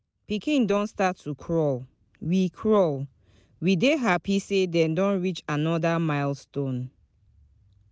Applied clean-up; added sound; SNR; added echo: none; none; none; none.